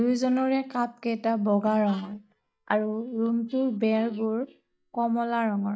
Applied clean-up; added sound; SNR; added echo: neural mask model DeepFilterNet 3.